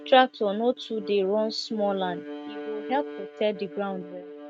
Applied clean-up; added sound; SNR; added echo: neural mask model RNNoise.